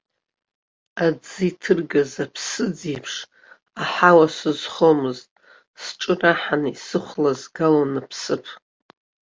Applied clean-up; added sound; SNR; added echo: none; none; none; none.